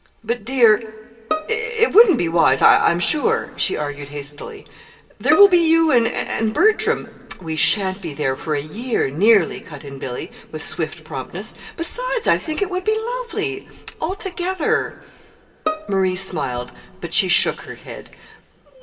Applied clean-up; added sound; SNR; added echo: none; Bowed string instrument; 10 dB; reverberation time 2.9 s.